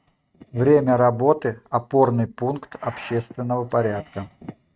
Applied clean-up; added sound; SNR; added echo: neural mask model RNNoise.